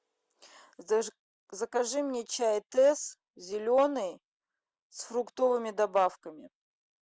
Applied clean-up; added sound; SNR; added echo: none; none; none; none.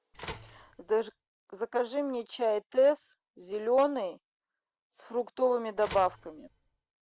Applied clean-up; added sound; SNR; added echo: none; Telephone; 16 dB; none.